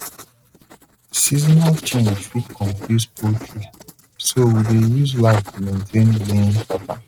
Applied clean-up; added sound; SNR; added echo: neural mask model RNNoise.